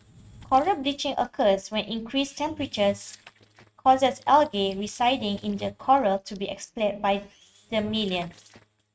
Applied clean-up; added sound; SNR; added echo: neural mask model RNNoise.